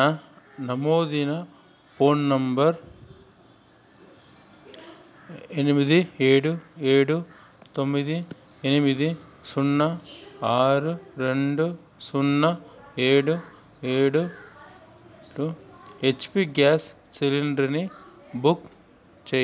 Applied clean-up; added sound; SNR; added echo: none; none; none; none.